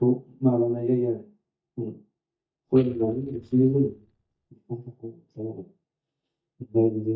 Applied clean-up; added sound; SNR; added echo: neural mask model DeepFilterNet 3.